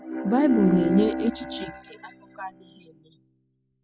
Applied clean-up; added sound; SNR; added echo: classical method spectral subtraction.